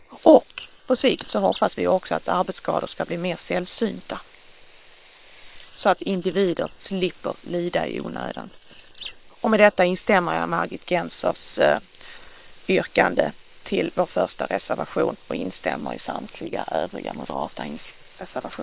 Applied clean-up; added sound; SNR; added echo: neural separator model SepFormer WHAM!.